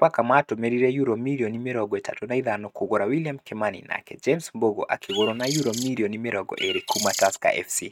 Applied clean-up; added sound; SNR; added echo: neural mask model RNNoise.